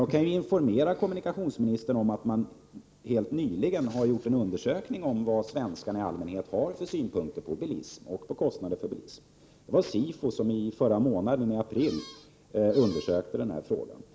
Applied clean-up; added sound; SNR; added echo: none; Squeak; 19 dB; none.